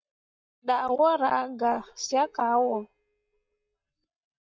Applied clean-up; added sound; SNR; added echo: neural mask model DeepFilterNet 3.